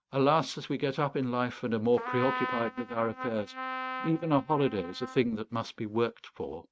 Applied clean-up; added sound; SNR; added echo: neural mask model RNNoise.